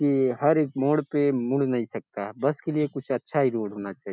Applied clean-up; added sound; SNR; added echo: none; none; none; none.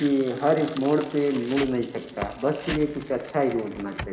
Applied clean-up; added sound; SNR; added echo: none; Tearing; 14 dB; reverberation time 2.0 s.